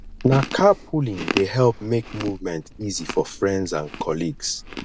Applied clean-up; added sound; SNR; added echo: none; Chewing, mastication; 10 dB; none.